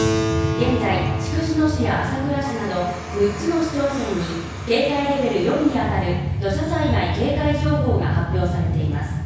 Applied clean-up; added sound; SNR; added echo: none; Keyboard (musical); 11 dB; reverberation time 1.1 s.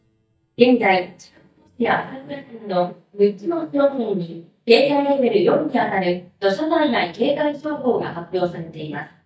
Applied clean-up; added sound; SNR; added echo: neural mask model DeepFilterNet 3.